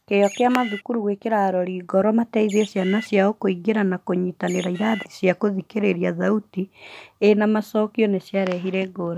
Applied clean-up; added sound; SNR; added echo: none; Bird; 14 dB; none.